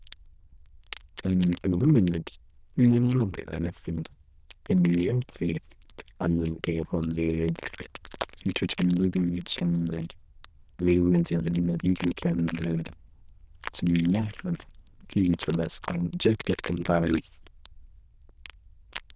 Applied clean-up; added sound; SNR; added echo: neural diffusion model UNIVERSE++.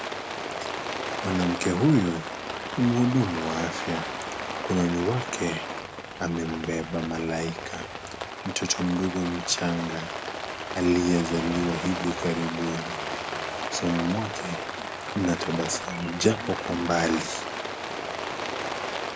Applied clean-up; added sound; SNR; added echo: none; Rain; 5 dB; none.